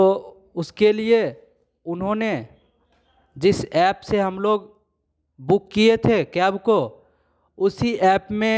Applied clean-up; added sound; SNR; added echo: none; none; none; none.